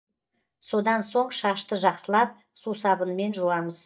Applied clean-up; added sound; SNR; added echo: neural mask model DeepFilterNet 3.